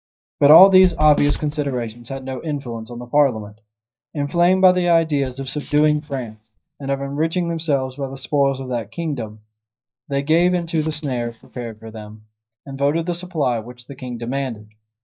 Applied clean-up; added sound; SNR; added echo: neural mask model DeepFilterNet 3.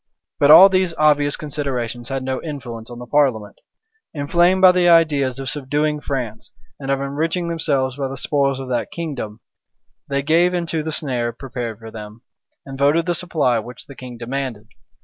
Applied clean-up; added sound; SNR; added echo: none; none; none; none.